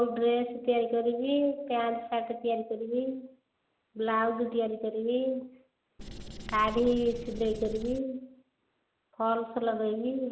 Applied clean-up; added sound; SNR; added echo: none; Writing; 11 dB; none.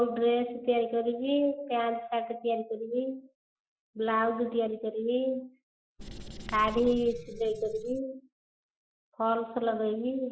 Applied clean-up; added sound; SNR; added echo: classical method Wiener filter.